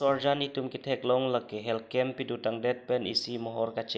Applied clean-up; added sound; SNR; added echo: none; none; none; none.